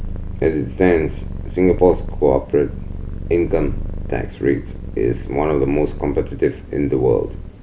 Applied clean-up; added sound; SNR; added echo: none; Purr; 8 dB; none.